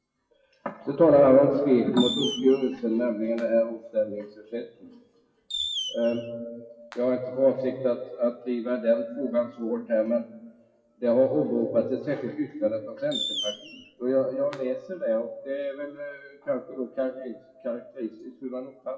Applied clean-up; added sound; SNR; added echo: classical method WPE with log-MMSE.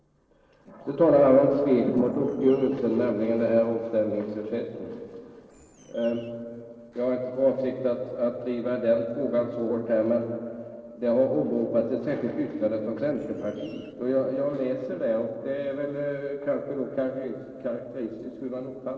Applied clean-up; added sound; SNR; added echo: neural separator model SepFormer DNS4.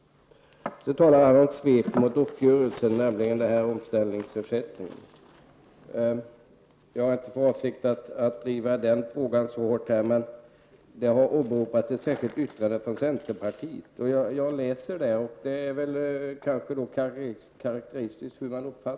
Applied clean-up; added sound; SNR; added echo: none; none; none; none.